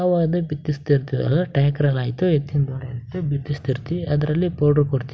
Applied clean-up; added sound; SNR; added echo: none; none; none; none.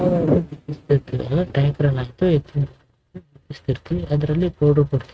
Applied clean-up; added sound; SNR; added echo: neural mask model RNNoise.